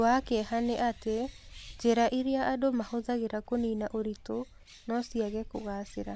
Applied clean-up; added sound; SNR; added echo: none; Bird; 18 dB; none.